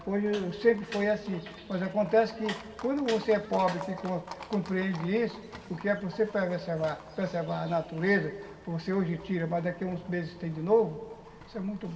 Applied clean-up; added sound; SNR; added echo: none; Livestock, farm animals, working animals; 20 dB; reverberation time 2.6 s.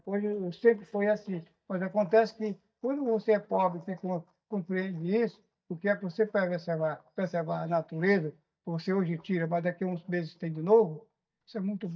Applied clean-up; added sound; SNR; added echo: neural mask model DeepFilterNet 3.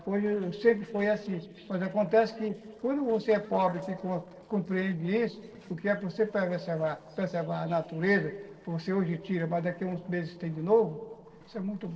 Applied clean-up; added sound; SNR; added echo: neural separator model SepFormer DNS4.